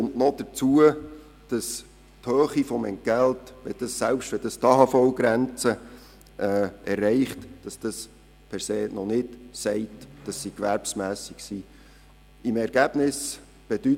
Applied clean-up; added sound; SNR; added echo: none; none; none; none.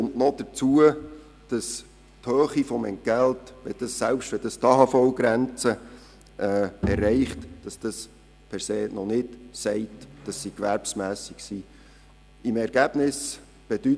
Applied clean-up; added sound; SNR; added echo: none; Bowed string instrument; 7 dB; none.